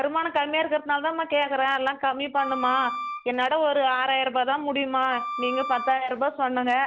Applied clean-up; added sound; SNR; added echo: none; Wind instrument, woodwind instrument; 9 dB; none.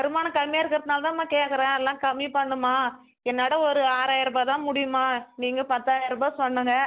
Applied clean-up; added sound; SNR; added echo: none; none; none; none.